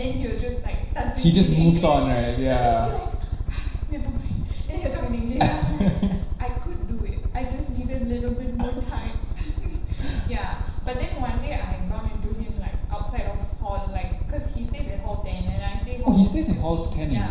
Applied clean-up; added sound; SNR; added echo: none; Aircraft; 0 dB; reverberation time 0.9 s.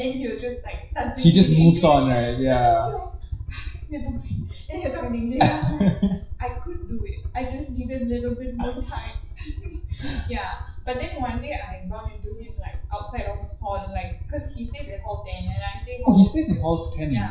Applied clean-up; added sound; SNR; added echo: classical method WPE with log-MMSE.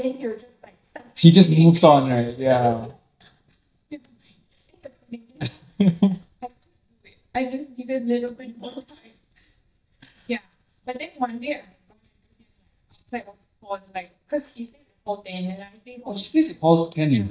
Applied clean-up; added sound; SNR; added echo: neural mask model DeepFilterNet 3.